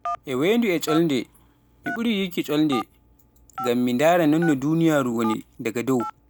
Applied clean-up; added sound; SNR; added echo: none; Telephone; 14 dB; none.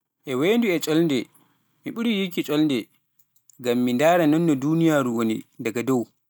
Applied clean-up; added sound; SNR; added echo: none; none; none; none.